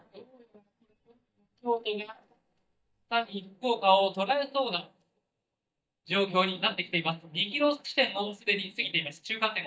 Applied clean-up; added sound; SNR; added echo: neural mask model DeepFilterNet 3.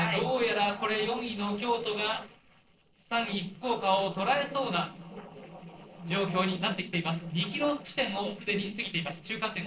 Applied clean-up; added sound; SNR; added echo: neural separator model SepFormer DNS4.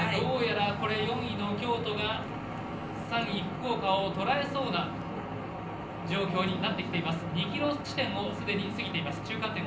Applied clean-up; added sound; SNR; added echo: none; Telephone; 19 dB; reverberation time 0.6 s.